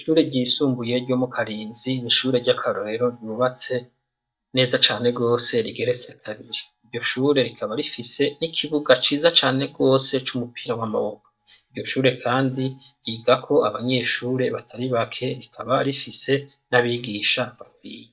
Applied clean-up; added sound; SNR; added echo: neural mask model DeepFilterNet 3.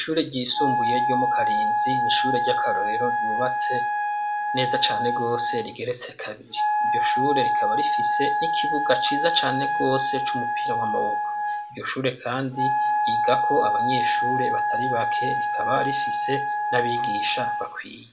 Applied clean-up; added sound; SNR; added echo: none; Wind instrument, woodwind instrument; -4 dB; reverberation time 0.6 s.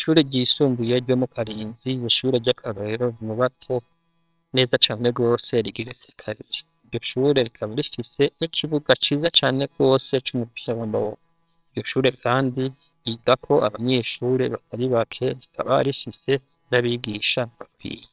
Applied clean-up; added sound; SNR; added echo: neural separator model SepFormer WHAMR!.